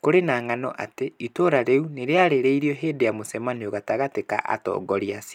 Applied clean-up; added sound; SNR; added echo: none; none; none; none.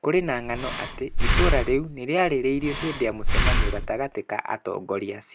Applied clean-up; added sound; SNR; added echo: none; Breathing; -2 dB; none.